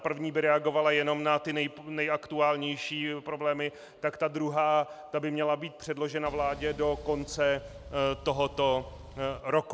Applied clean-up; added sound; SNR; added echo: none; Engine; 16 dB; none.